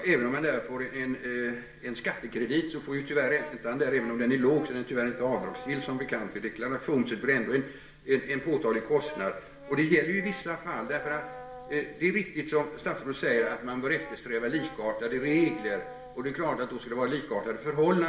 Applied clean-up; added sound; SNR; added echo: none; Brass instrument; 16 dB; reverberation time 0.5 s.